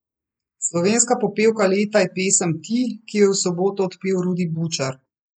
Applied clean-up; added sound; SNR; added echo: neural mask model Resemble Enhance denoiser.